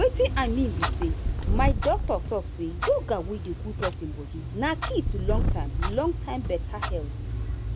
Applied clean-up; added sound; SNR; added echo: none; Purr + Clock; -1 dB; none.